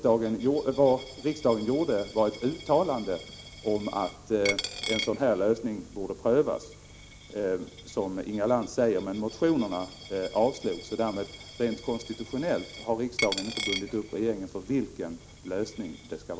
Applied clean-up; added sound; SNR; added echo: none; Coin (dropping); 13 dB; none.